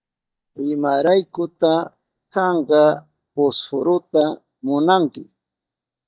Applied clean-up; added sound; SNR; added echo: neural mask model DeepFilterNet 3.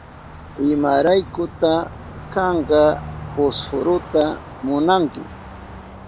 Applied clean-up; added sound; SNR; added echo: none; Car passing by; 15 dB; none.